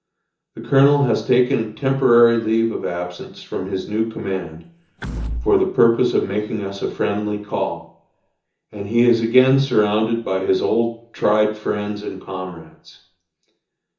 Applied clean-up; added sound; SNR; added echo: none; Door / Wood; 10 dB; reverberation time 0.6 s.